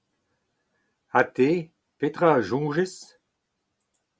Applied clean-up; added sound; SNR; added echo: none; none; none; none.